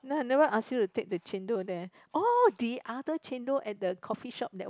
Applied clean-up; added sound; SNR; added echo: none; none; none; none.